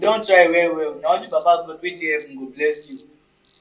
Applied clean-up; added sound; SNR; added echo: none; Cricket; 14 dB; reverberation time 0.2 s.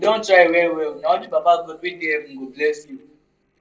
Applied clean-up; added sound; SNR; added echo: neural separator model SepFormer DNS4.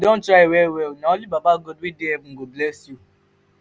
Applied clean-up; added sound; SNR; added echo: none; none; none; none.